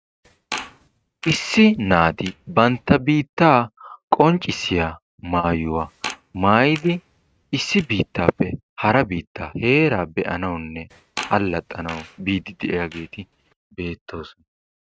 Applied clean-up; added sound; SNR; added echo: neural mask model RNNoise.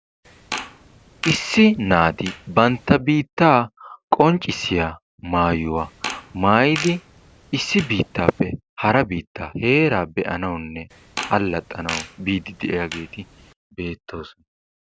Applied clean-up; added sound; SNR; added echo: none; Fart; 13 dB; none.